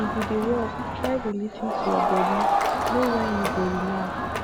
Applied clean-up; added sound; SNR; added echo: none; Crowd; -2 dB; none.